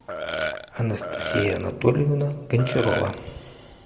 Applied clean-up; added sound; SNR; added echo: none; Burping, eructation; 6 dB; none.